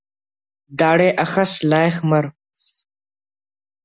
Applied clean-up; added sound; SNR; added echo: none; none; none; none.